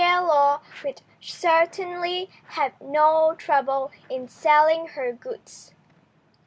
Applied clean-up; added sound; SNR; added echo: none; none; none; none.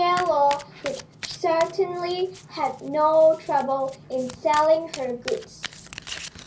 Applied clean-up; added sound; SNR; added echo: none; Domestic sounds, home sounds; 17 dB; reverberation time 0.5 s.